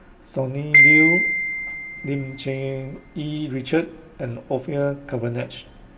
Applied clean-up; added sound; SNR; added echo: none; Marimba, xylophone; -5 dB; reverberation time 1.1 s.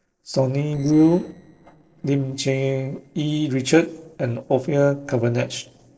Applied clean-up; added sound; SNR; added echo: neural separator model SepFormer DNS4.